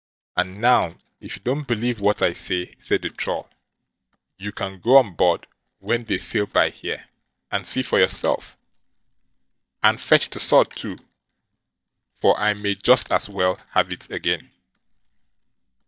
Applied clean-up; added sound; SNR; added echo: neural mask model DeepFilterNet 3.